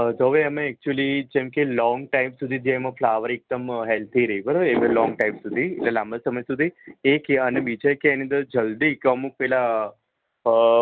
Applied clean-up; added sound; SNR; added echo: none; none; none; none.